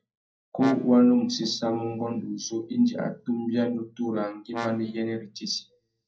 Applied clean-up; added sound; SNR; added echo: none; Brass instrument; 13 dB; reverberation time 0.2 s.